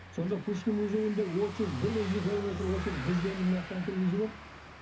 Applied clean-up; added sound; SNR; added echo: none; Car passing by / Engine; 10 dB; reverberation time 0.3 s.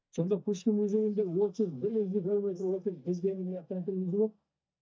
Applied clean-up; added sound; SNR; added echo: neural mask model DeepFilterNet 3.